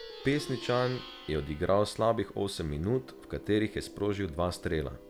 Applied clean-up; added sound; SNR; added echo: none; Plucked string instrument; 17 dB; none.